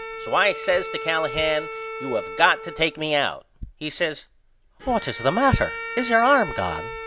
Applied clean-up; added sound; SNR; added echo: none; Bowed string instrument; 11 dB; none.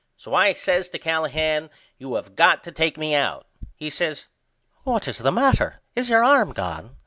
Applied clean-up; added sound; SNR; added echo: none; none; none; none.